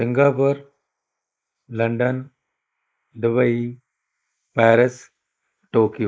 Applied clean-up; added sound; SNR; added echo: neural mask model Resemble Enhance denoiser.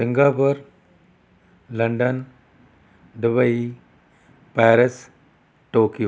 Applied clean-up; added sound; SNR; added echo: none; none; none; none.